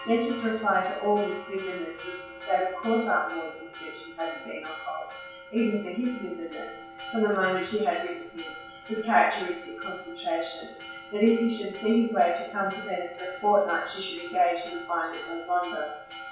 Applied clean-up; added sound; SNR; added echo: none; Church bell; 14 dB; reverberation time 0.5 s.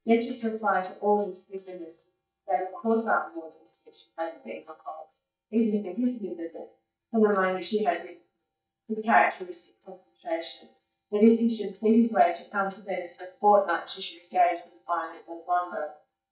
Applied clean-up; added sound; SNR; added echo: neural mask model DeepFilterNet 3.